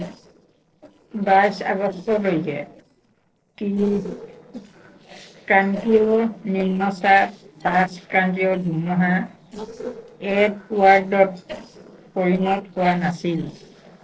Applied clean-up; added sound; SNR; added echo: neural separator model SepFormer DNS4.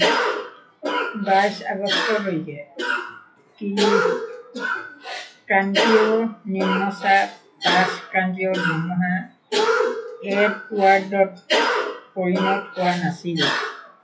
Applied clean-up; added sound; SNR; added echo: classical method WPE with log-MMSE.